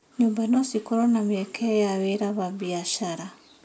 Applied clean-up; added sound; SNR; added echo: none; none; none; none.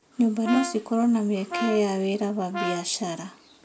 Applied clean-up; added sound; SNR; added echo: none; Brass instrument; 9 dB; none.